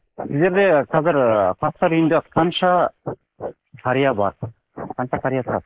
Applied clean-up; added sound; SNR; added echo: neural mask model Resemble Enhance denoiser.